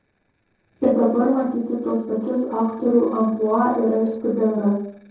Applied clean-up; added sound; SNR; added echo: neural separator model SepFormer DNS4.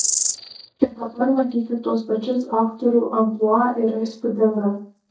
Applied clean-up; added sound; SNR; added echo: neural mask model DeepFilterNet 3.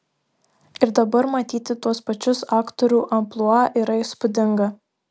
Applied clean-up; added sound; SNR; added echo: none; none; none; none.